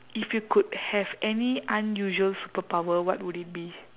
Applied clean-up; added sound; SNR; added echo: none; none; none; none.